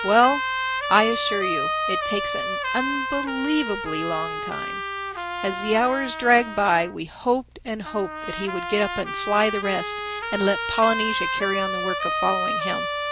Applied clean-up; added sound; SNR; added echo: none; Trumpet; 3 dB; none.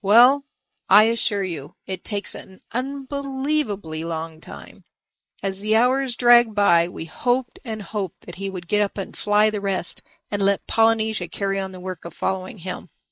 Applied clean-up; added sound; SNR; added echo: neural mask model Resemble Enhance denoiser.